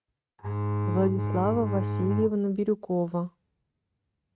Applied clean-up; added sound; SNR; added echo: neural mask model RNNoise.